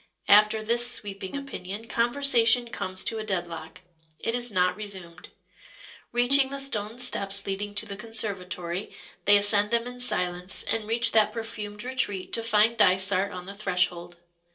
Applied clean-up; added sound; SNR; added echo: neural separator model SepFormer DNS4.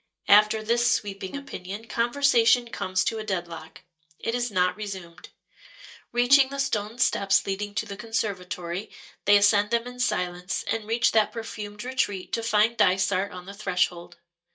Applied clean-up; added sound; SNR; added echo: neural mask model DeepFilterNet 3.